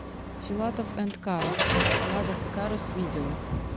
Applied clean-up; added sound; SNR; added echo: none; Car; -2 dB; none.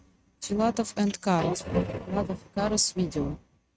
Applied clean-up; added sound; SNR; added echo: neural mask model RNNoise.